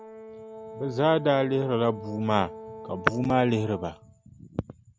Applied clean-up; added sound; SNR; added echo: none; Brass instrument; 15 dB; none.